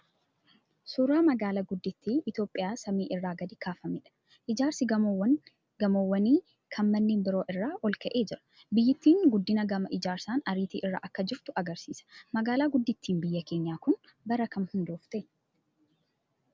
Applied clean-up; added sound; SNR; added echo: none; none; none; none.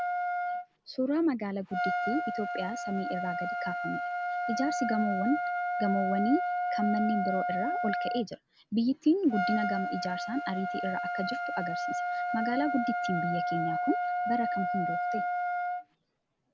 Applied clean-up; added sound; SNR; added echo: none; Trumpet; 0 dB; none.